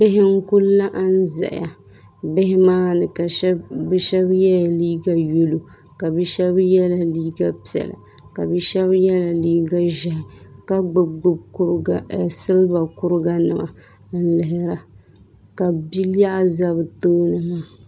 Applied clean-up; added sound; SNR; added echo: none; none; none; none.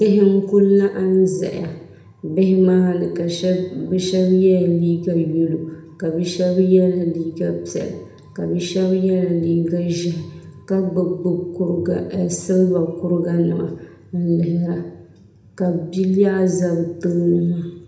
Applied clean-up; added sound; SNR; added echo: none; none; none; reverberation time 0.8 s.